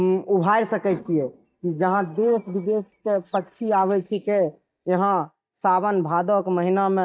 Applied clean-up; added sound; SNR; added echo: neural mask model DeepFilterNet 3.